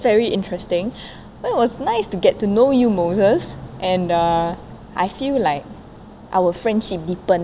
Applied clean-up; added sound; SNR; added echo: none; none; none; none.